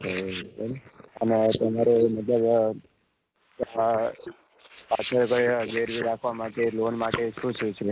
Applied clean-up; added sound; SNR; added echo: neural mask model Resemble Enhance denoiser.